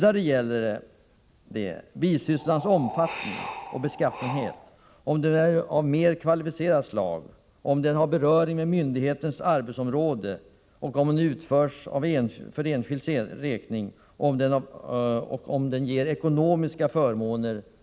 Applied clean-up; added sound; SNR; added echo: none; Wind; 11 dB; none.